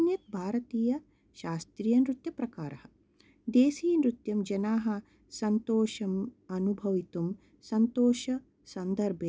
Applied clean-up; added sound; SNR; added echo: none; none; none; none.